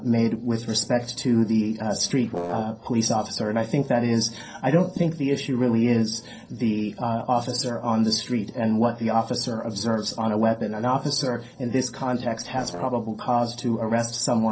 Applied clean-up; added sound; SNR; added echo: neural separator model SepFormer DNS4.